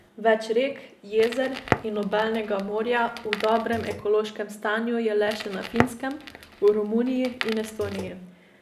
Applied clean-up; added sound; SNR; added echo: none; Crackle; 10 dB; none.